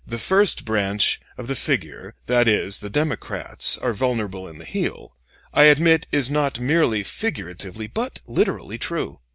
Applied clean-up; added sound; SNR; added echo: none; none; none; none.